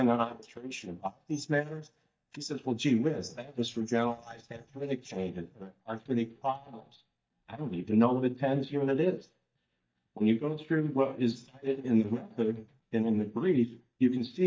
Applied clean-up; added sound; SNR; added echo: neural mask model DeepFilterNet 3.